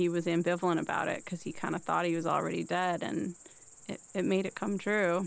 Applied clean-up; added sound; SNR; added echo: none; Cricket; 20 dB; none.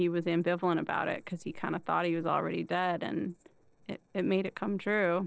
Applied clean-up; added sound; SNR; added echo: neural separator model SepFormer DNS4.